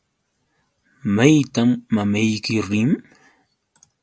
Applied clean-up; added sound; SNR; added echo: none; none; none; none.